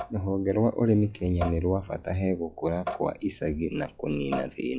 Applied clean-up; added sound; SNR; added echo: classical method log-MMSE.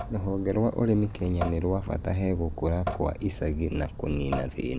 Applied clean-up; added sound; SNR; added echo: none; Drip / Sink (filling or washing) / Water tap, faucet; 9 dB; none.